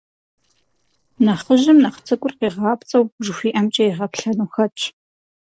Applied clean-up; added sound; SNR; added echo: neural separator model SepFormer DNS4.